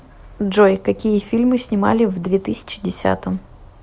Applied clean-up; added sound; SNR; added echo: none; none; none; none.